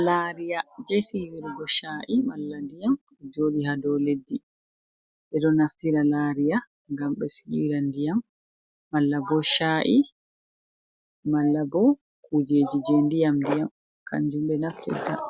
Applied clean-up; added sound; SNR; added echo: none; none; none; none.